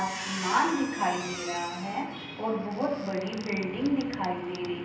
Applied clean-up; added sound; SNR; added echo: none; Squeak; 11 dB; reverberation time 0.9 s.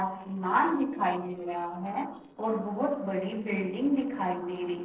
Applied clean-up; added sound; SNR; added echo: neural separator model SepFormer DNS4.